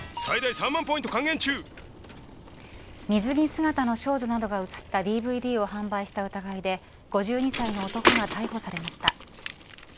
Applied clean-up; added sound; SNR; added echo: none; Bicycle; 5 dB; none.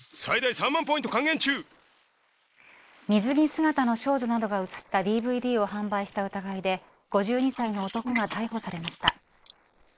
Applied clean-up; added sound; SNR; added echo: neural mask model Resemble Enhance denoiser.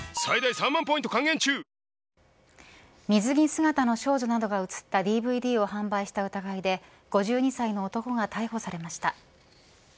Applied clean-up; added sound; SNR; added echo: none; none; none; none.